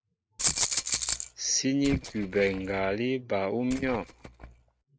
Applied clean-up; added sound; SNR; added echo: neural mask model RNNoise.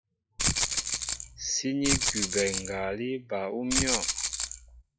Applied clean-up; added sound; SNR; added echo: classical method log-MMSE.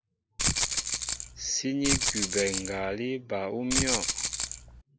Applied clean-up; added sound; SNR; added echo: none; Rattle (instrument); -4 dB; none.